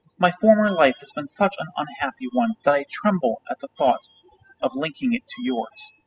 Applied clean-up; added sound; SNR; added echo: classical method spectral subtraction.